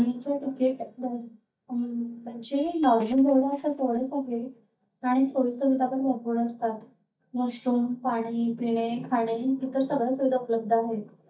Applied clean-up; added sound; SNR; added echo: neural mask model DeepFilterNet 3.